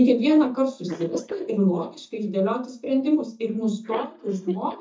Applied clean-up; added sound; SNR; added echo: neural mask model DeepFilterNet 3.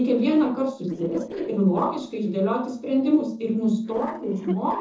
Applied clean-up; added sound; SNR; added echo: neural separator model SepFormer DNS4.